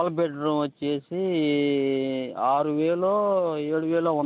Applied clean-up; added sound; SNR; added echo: none; none; none; none.